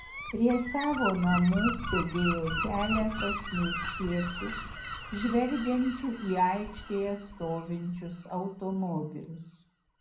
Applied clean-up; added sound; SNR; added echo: none; Gull, seagull; 7 dB; reverberation time 0.6 s.